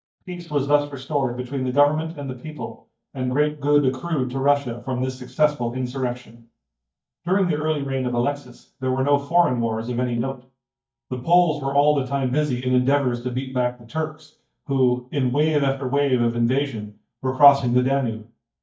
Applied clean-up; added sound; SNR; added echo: neural mask model DeepFilterNet 3.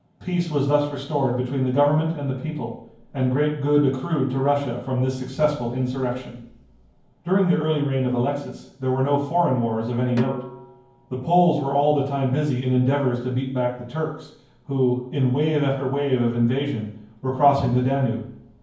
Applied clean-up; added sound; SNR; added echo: none; Snare drum; 14 dB; reverberation time 0.9 s.